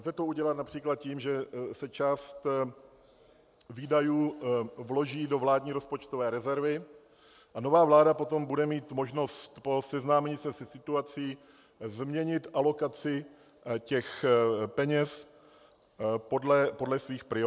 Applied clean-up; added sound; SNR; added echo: none; none; none; none.